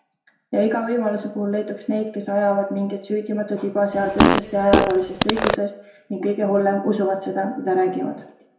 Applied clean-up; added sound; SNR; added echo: none; Fart; -3 dB; reverberation time 0.6 s.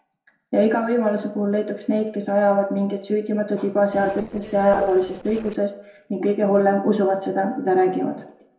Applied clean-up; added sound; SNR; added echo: neural separator model SepFormer DNS4.